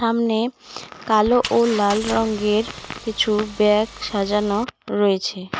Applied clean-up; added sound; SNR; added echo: none; Engine; 15 dB; none.